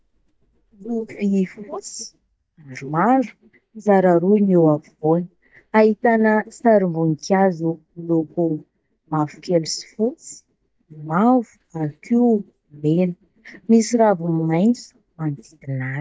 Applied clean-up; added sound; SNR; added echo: neural mask model DeepFilterNet 3.